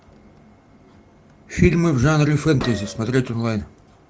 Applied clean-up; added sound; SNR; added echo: none; Gunshot, gunfire; 15 dB; none.